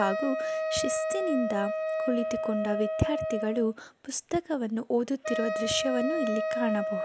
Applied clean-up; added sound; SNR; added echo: none; Wind instrument, woodwind instrument; 1 dB; none.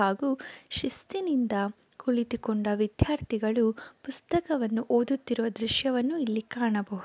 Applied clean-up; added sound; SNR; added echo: none; none; none; none.